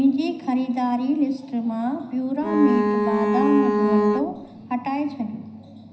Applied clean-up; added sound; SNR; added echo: none; Bowed string instrument; -2 dB; reverberation time 0.9 s.